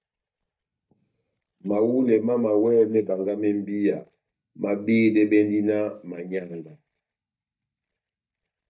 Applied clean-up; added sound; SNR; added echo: neural mask model DeepFilterNet 3.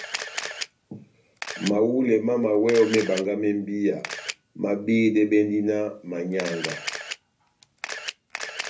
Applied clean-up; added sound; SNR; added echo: none; Camera; 12 dB; reverberation time 0.3 s.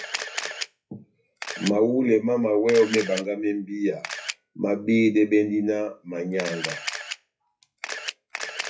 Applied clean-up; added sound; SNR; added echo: classical method WPE with log-MMSE.